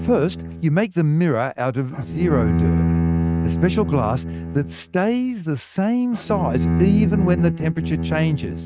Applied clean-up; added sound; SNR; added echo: neural mask model RNNoise.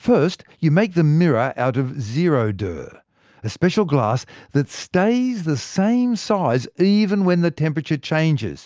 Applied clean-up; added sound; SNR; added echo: none; none; none; none.